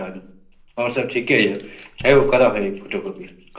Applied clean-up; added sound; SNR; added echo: none; Fire; 15 dB; reverberation time 0.5 s.